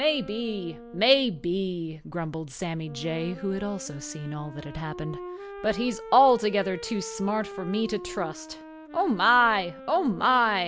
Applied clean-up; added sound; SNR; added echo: none; Wind instrument, woodwind instrument; 15 dB; none.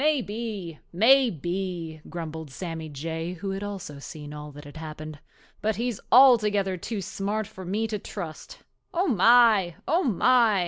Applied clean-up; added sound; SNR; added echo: none; none; none; none.